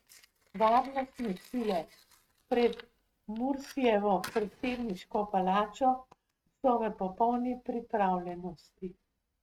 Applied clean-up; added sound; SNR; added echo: neural mask model RNNoise.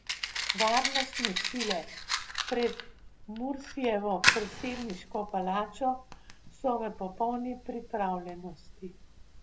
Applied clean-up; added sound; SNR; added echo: none; Fire; 1 dB; none.